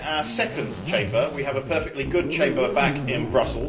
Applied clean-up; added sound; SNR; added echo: none; Zipper (clothing); 6 dB; reverberation time 0.5 s.